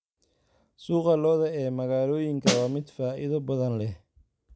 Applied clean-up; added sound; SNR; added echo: none; Snare drum; 1 dB; none.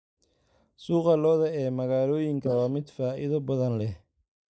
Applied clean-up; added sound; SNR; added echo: neural mask model Resemble Enhance denoiser.